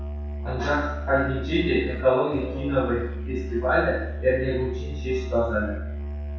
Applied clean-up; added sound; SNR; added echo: none; Musical instrument; 5 dB; reverberation time 0.7 s.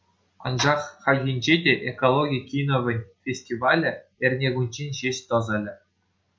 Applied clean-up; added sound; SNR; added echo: none; none; none; none.